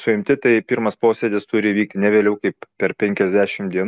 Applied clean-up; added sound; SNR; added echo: none; none; none; none.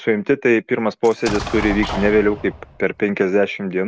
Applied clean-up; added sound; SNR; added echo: none; Explosion; 10 dB; none.